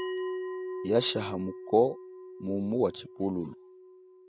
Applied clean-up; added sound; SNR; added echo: none; Bell; 8 dB; none.